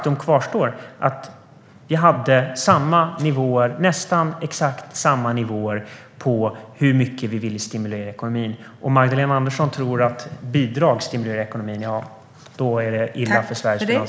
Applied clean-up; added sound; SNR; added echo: none; none; none; none.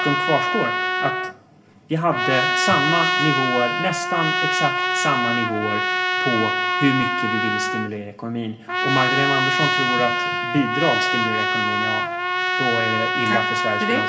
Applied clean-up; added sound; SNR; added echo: none; Trumpet; -3 dB; reverberation time 0.2 s.